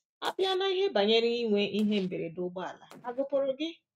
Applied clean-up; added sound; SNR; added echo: neural mask model RNNoise.